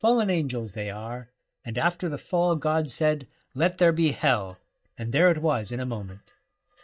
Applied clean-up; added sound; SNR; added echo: neural mask model DeepFilterNet 3.